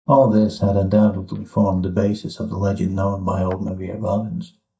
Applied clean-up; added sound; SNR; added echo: neural mask model DeepFilterNet 3.